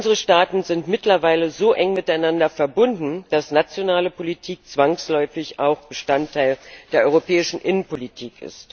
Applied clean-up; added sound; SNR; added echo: none; none; none; none.